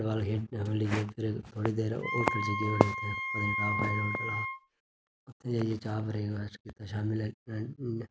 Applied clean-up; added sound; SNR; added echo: none; Wind instrument, woodwind instrument; 2 dB; none.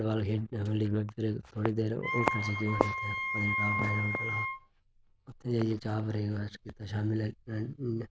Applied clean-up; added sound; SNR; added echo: neural diffusion model UNIVERSE++.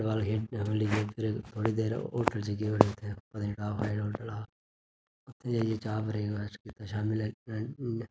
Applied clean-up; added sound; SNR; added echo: none; none; none; none.